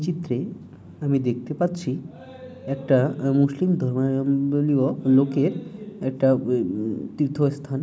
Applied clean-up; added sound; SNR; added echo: none; none; none; none.